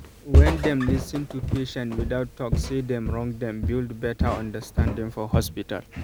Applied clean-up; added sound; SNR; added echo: none; Walk, footsteps; -2 dB; none.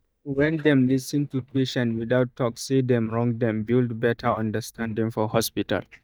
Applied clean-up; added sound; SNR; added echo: neural mask model DeepFilterNet 3.